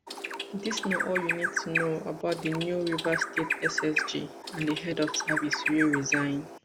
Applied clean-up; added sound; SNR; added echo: none; Bird; 2 dB; none.